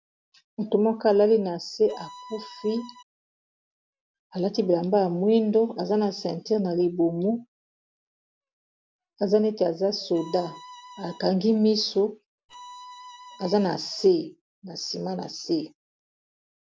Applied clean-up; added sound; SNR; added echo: none; Bowed string instrument; 18 dB; none.